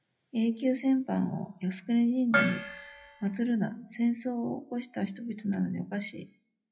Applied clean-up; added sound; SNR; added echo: classical method WPE with log-MMSE.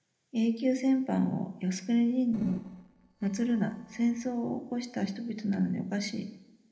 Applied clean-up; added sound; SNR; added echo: neural separator model SepFormer DNS4.